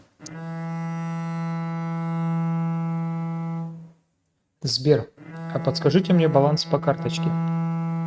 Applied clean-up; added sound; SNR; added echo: neural mask model RNNoise.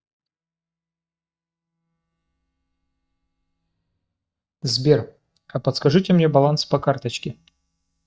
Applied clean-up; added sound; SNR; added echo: neural mask model DeepFilterNet 3.